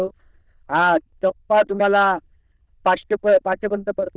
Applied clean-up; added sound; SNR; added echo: neural diffusion model UNIVERSE++.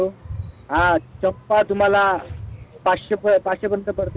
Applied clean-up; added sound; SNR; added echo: none; Dog; 15 dB; none.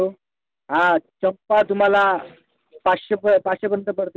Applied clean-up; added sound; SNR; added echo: none; none; none; none.